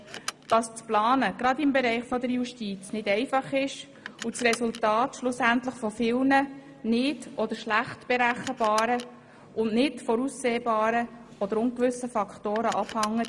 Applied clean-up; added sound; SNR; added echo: none; Car; 19 dB; none.